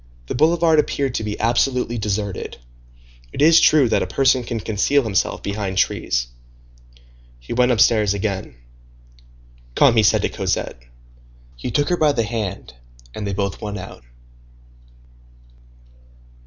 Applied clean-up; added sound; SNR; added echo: none; none; none; none.